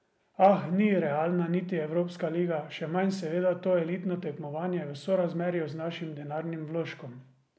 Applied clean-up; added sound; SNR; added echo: none; none; none; none.